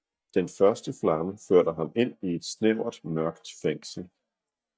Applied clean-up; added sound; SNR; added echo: neural mask model DeepFilterNet 3.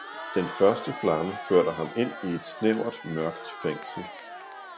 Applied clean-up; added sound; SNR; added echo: none; Crowd; 11 dB; none.